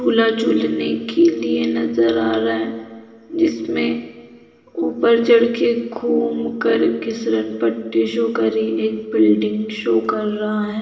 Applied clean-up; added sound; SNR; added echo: none; none; none; reverberation time 1.7 s.